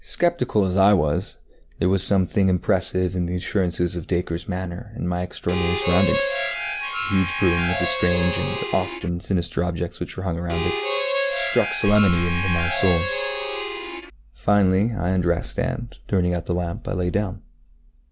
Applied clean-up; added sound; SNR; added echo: none; Harmonica; 2 dB; none.